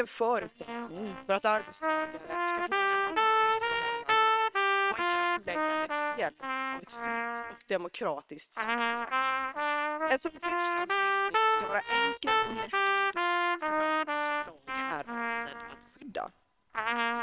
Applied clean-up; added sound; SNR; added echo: neural separator model SepFormer WHAM!.